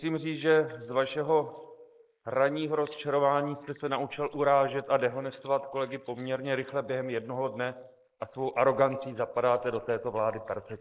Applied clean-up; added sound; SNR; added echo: neural mask model Resemble Enhance denoiser.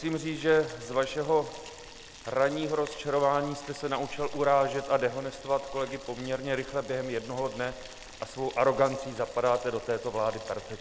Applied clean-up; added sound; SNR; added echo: none; Boiling; 16 dB; none.